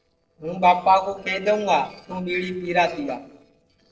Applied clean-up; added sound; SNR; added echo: neural separator model SepFormer DNS4.